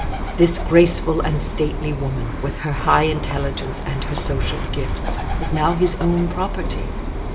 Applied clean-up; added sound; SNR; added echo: none; Bird; 2 dB; reverberation time 0.8 s.